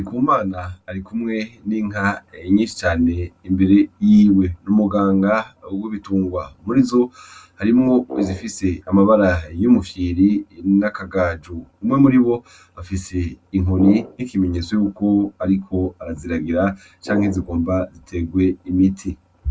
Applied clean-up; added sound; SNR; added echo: none; Brass instrument; 14 dB; none.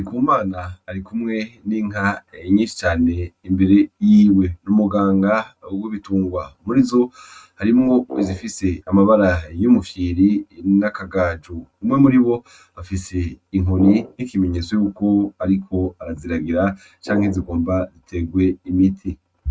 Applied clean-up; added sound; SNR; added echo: neural mask model RNNoise.